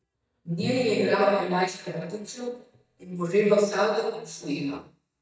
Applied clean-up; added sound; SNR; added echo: neural mask model DeepFilterNet 3.